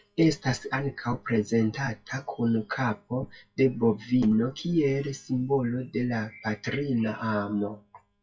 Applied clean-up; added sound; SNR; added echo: classical method WPE with log-MMSE.